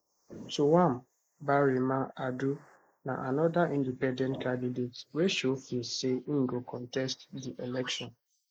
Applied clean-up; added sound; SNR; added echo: neural mask model Resemble Enhance denoiser.